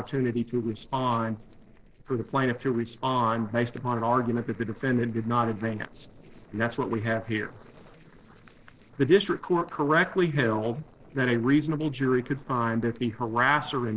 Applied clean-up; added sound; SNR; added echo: neural separator model SepFormer DNS4.